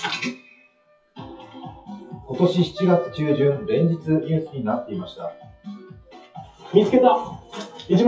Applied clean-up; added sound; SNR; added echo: classical method WPE with log-MMSE.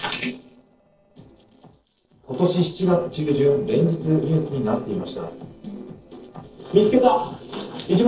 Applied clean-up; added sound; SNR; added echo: neural separator model SepFormer DNS4.